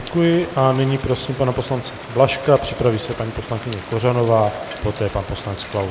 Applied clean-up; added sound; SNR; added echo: none; Rain; 15 dB; none.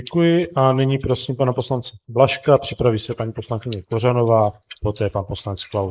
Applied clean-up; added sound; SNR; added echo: neural mask model Resemble Enhance denoiser.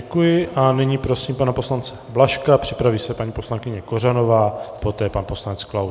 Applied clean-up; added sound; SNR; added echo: none; none; none; none.